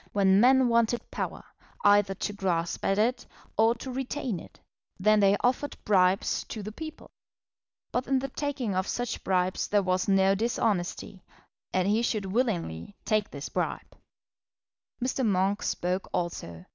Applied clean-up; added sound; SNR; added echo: none; none; none; none.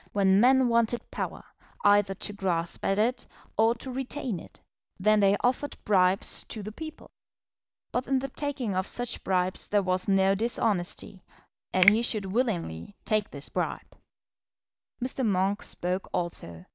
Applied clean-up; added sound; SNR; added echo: none; Finger snapping; 4 dB; none.